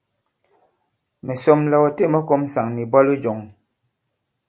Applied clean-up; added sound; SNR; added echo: none; none; none; none.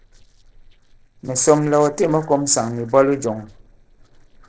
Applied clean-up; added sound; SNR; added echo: neural separator model SepFormer DNS4.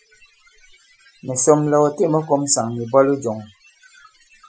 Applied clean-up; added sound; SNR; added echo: classical method Wiener filter.